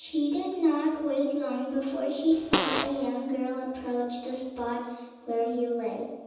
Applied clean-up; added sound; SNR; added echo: none; Fart; 0 dB; reverberation time 1.1 s.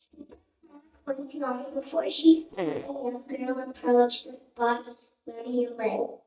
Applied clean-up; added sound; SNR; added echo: neural mask model DeepFilterNet 3.